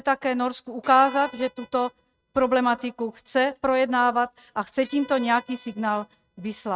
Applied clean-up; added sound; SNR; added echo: neural mask model RNNoise.